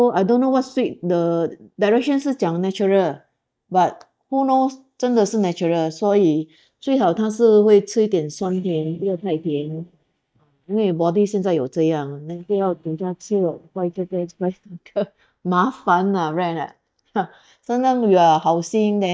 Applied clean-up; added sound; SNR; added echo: neural mask model DeepFilterNet 3.